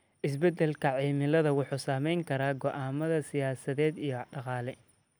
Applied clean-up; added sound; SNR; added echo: none; none; none; none.